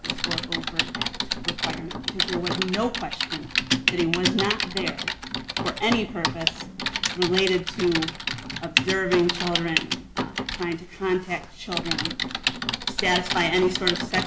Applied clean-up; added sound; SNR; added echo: none; Typing; 0 dB; none.